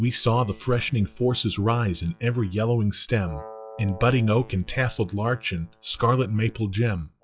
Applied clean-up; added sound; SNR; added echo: classical method log-MMSE.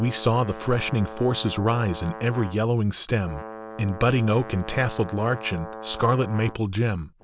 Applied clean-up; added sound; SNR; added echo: none; Brass instrument; 14 dB; none.